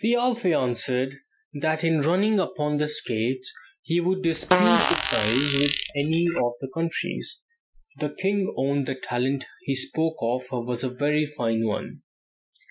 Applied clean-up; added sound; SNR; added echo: classical method Wiener filter.